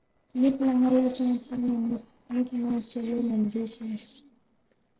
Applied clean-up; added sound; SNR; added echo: neural separator model SepFormer DNS4.